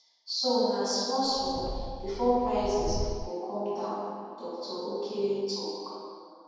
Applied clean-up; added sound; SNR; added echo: none; Subway, metro, underground; 5 dB; reverberation time 2.1 s.